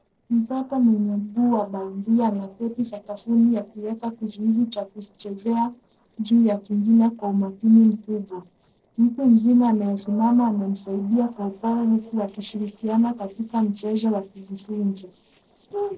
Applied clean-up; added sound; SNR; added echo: neural separator model SepFormer DNS4.